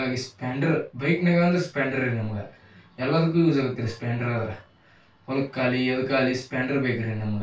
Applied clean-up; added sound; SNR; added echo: none; none; none; reverberation time 0.2 s.